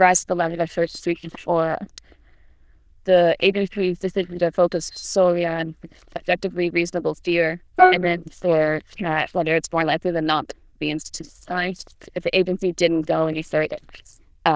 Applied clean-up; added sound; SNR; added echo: neural diffusion model UNIVERSE++.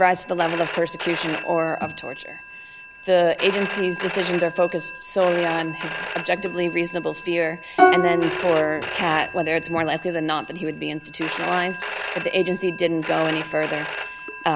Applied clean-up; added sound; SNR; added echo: none; Plucked string instrument + Telephone; 3 dB; none.